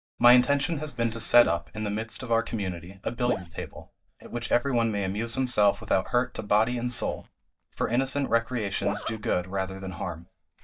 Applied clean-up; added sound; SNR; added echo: neural mask model DeepFilterNet 3.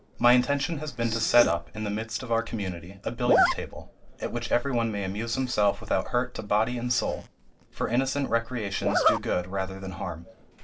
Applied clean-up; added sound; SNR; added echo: none; Zipper (clothing); 6 dB; reverberation time 0.2 s.